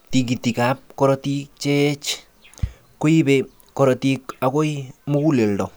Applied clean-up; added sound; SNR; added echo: none; Bass drum; 16 dB; none.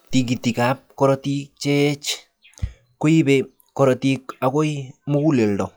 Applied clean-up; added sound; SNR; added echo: classical method log-MMSE.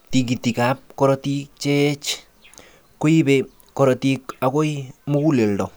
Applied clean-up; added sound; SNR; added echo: none; none; none; none.